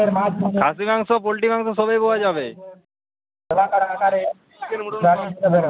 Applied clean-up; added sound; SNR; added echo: none; none; none; none.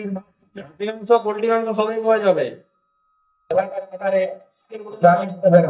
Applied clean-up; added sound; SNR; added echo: neural mask model DeepFilterNet 3.